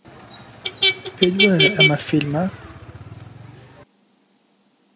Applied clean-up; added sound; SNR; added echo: none; Motor vehicle (road); -1 dB; none.